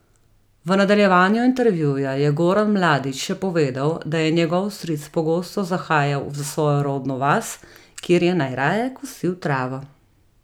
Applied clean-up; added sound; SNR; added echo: none; none; none; none.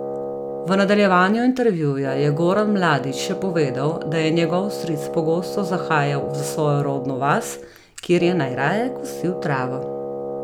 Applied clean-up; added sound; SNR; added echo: none; Wind instrument, woodwind instrument; 8 dB; none.